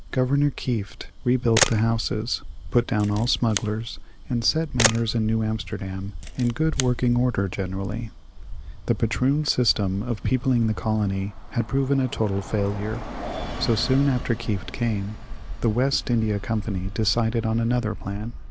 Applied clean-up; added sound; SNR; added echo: none; Bus + Camera; 8 dB; none.